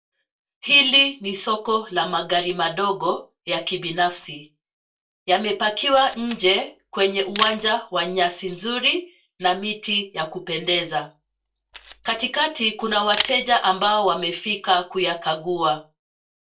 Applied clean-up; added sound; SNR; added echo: neural separator model SepFormer DNS4.